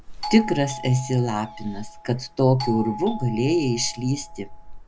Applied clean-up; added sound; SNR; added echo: none; Doorbell + Gull, seagull / Fowl; 11 dB; none.